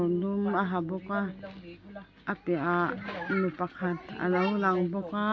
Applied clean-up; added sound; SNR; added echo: none; none; none; none.